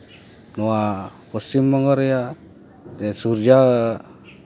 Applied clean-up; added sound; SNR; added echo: none; none; none; none.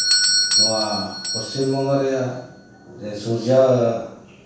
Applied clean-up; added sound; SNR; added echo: none; Doorbell; 2 dB; reverberation time 0.7 s.